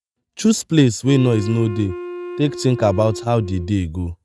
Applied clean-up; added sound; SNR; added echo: neural mask model RNNoise.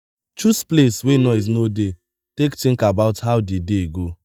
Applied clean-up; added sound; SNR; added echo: neural mask model DeepFilterNet 3.